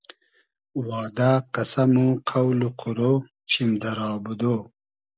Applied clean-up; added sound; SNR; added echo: none; none; none; none.